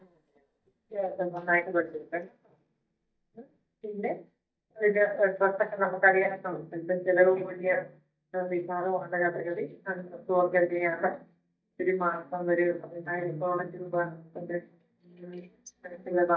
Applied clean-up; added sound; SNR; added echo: neural mask model DeepFilterNet 3.